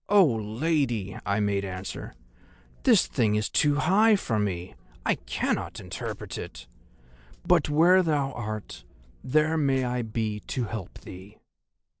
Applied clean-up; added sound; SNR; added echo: neural separator model SepFormer DNS4.